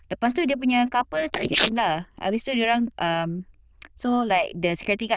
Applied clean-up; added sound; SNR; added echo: neural diffusion model UNIVERSE++.